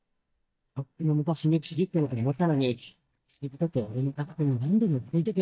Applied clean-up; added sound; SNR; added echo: neural mask model DeepFilterNet 3.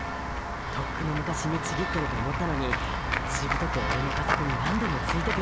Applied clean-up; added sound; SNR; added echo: none; Walk, footsteps / Run / Bell; -2 dB; none.